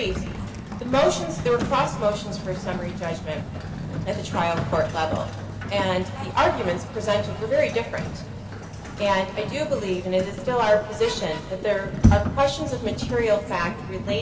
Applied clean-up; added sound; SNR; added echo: none; Sliding door; 4 dB; reverberation time 2.8 s.